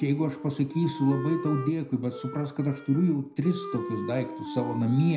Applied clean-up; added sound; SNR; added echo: none; Wind instrument, woodwind instrument; 11 dB; reverberation time 0.5 s.